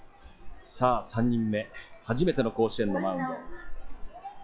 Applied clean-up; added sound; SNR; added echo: classical method log-MMSE.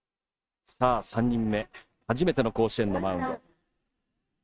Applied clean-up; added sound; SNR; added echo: neural mask model RNNoise.